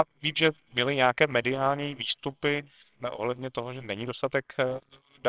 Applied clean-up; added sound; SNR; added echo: neural separator model SepFormer WHAMR!.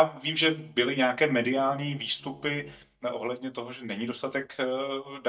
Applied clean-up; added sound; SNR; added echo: neural mask model DeepFilterNet 3.